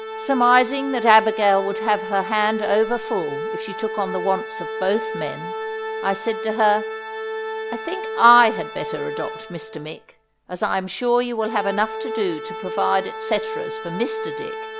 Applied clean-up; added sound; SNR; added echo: none; Organ; 7 dB; none.